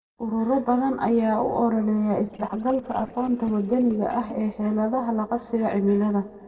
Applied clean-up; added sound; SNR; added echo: neural separator model SepFormer DNS4.